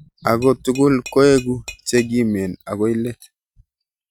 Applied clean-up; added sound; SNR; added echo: neural mask model RNNoise.